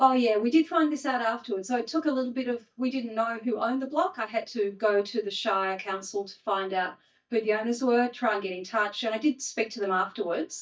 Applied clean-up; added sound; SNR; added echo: neural mask model DeepFilterNet 3.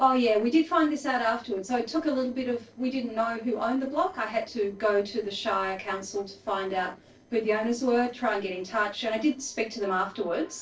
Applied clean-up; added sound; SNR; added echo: neural separator model SepFormer DNS4.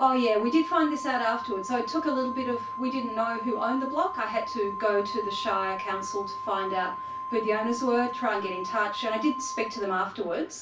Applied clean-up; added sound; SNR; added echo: none; Organ; 7 dB; reverberation time 0.3 s.